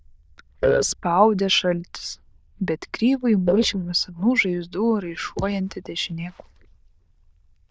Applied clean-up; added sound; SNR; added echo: neural diffusion model UNIVERSE++.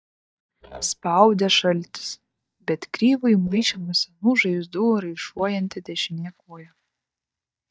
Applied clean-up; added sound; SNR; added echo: neural mask model DeepFilterNet 3.